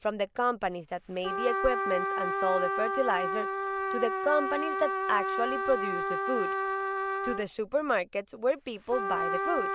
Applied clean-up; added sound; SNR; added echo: none; Trumpet; 1 dB; none.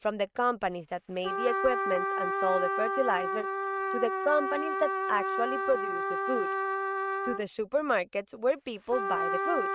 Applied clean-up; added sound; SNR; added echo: neural mask model RNNoise.